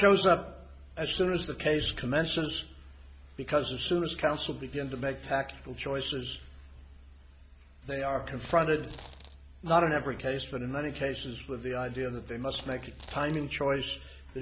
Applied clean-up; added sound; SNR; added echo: none; Coin (dropping); 13 dB; none.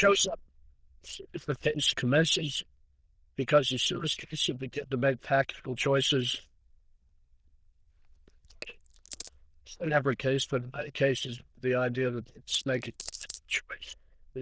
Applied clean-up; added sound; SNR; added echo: neural diffusion model UNIVERSE++.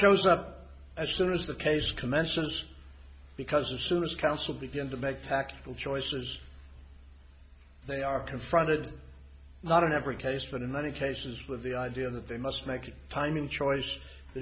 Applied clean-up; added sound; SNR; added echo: none; none; none; none.